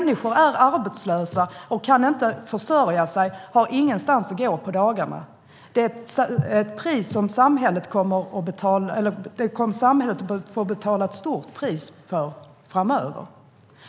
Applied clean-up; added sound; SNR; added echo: none; none; none; none.